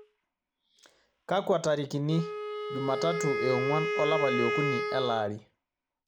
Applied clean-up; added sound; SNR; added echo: none; Wind instrument, woodwind instrument; 2 dB; none.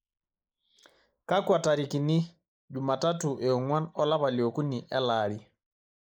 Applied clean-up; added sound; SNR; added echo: neural mask model Resemble Enhance denoiser.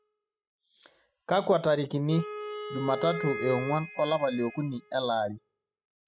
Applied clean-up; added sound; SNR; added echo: classical method spectral subtraction.